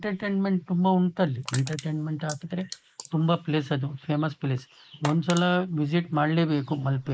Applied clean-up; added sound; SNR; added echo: neural mask model Resemble Enhance denoiser.